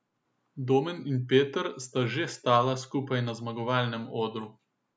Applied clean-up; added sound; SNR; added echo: none; none; none; none.